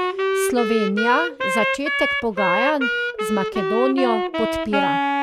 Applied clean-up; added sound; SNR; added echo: none; Wind instrument, woodwind instrument; -1 dB; none.